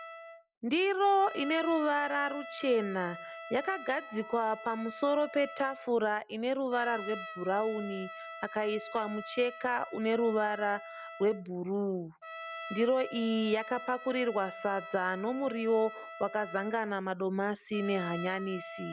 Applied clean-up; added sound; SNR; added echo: none; Trumpet; 13 dB; none.